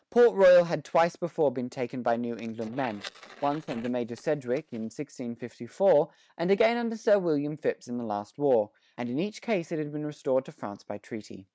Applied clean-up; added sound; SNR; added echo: neural mask model RNNoise.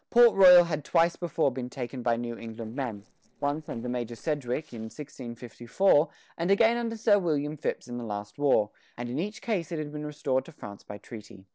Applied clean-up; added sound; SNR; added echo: neural separator model SepFormer DNS4.